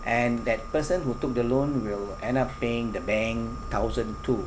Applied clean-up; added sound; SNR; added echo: none; none; none; none.